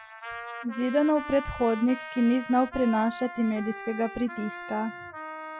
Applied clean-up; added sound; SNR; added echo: classical method Wiener filter.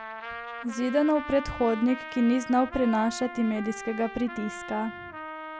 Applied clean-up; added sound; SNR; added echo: none; Trumpet; 11 dB; none.